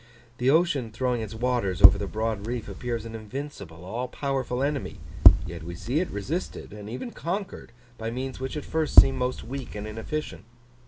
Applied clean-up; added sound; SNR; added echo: none; Tap; -5 dB; none.